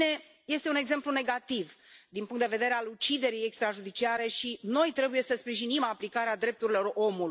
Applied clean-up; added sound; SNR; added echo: none; none; none; none.